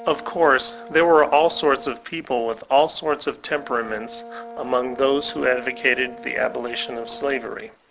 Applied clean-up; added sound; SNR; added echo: none; Brass instrument; 17 dB; none.